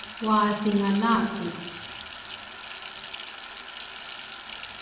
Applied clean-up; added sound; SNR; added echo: none; Sink (filling or washing); 7 dB; reverberation time 0.9 s.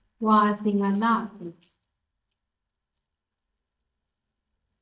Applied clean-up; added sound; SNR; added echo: neural mask model DeepFilterNet 3.